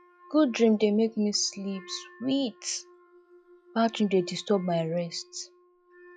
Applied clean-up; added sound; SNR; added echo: classical method log-MMSE.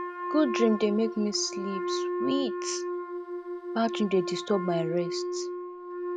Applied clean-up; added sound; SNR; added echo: none; Wind instrument, woodwind instrument + Wind instrument, woodwind instrument; 3 dB; none.